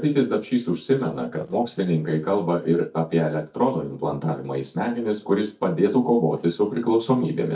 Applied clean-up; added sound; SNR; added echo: neural mask model DeepFilterNet 3.